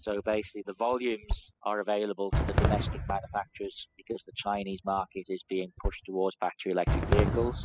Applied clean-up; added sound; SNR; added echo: classical method spectral subtraction.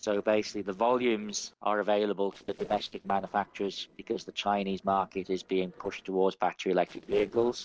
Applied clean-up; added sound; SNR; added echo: neural separator model SepFormer DNS4.